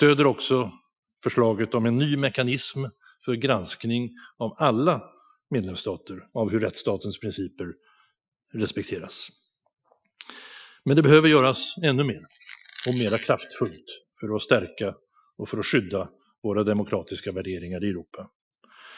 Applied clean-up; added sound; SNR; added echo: classical method Wiener filter.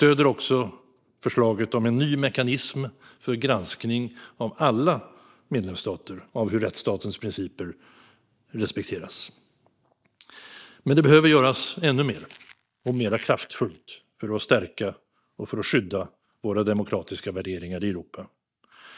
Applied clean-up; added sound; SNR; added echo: neural mask model DeepFilterNet 3.